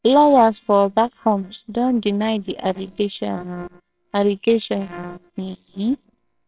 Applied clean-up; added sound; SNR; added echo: neural separator model SepFormer WHAMR!.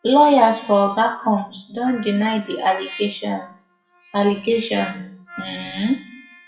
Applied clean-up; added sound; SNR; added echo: classical method WPE with log-MMSE.